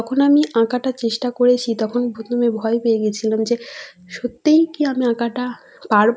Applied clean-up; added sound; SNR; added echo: none; none; none; none.